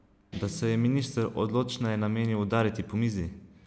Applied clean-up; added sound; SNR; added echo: none; Guitar; 19 dB; none.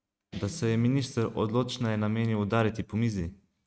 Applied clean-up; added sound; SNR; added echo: neural mask model RNNoise.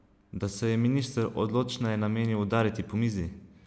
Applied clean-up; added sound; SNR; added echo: none; none; none; none.